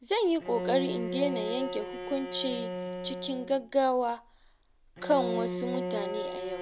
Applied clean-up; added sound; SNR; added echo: none; Bowed string instrument; 5 dB; none.